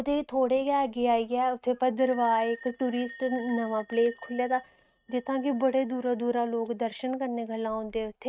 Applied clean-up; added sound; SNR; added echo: neural mask model RNNoise.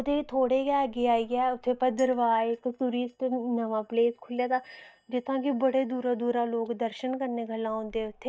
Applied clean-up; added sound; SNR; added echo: neural mask model DeepFilterNet 3.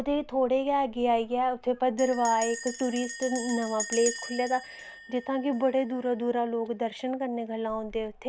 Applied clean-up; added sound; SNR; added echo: none; Bell; 13 dB; none.